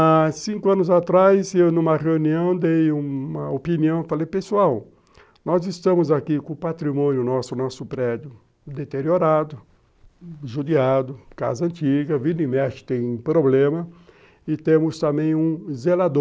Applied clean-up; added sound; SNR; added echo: none; none; none; none.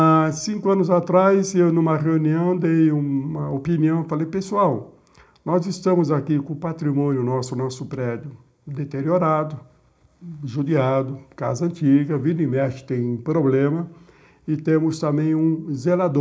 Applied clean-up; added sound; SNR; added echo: none; none; none; reverberation time 0.4 s.